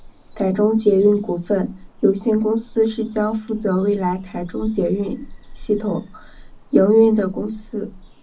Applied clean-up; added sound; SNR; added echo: none; Bird vocalization, bird call, bird song; 19 dB; reverberation time 0.4 s.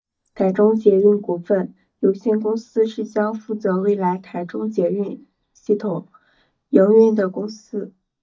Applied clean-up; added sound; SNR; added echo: neural mask model DeepFilterNet 3.